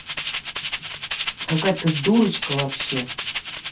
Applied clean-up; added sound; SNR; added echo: none; Rattle (instrument); 3 dB; reverberation time 0.3 s.